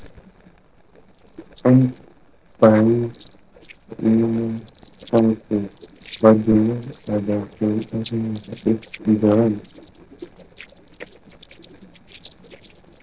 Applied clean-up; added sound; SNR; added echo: neural separator model SepFormer DNS4.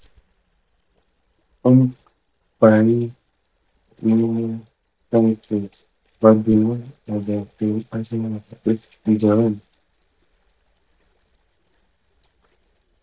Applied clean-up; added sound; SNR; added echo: neural mask model DeepFilterNet 3.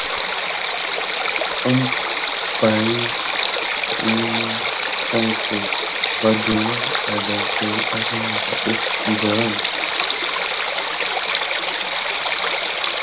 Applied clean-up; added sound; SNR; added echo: none; Stream; -4 dB; reverberation time 0.2 s.